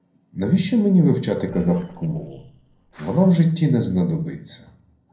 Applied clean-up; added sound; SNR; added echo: neural separator model SepFormer DNS4.